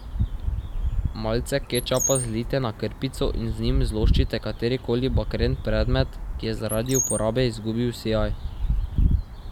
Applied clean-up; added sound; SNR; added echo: none; Bird; 0 dB; none.